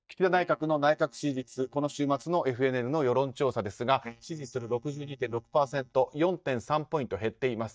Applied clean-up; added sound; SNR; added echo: neural mask model DeepFilterNet 3.